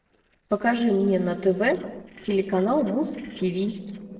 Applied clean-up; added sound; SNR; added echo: neural separator model SepFormer DNS4.